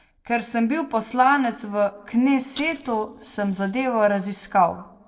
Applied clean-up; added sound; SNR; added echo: neural separator model SepFormer DNS4.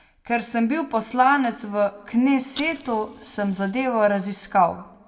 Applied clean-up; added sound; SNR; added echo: none; Fire; 16 dB; reverberation time 1.6 s.